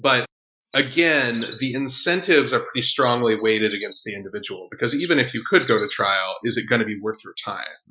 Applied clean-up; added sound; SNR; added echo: classical method Wiener filter.